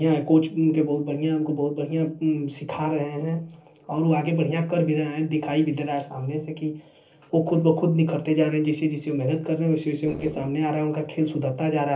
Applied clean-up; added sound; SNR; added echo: neural separator model SepFormer DNS4.